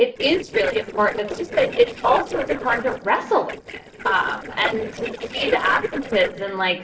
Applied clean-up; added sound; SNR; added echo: neural separator model SepFormer DNS4.